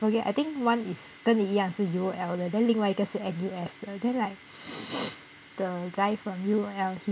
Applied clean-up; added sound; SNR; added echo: none; none; none; none.